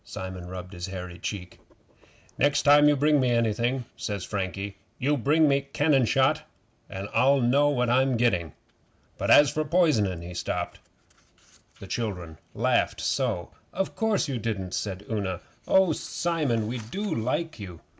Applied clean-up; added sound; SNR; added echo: none; none; none; none.